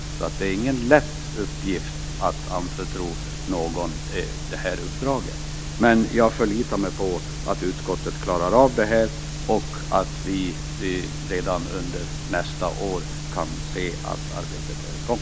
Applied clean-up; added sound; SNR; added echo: none; none; none; none.